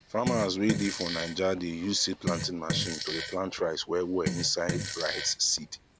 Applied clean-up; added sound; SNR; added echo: none; Fart; 6 dB; none.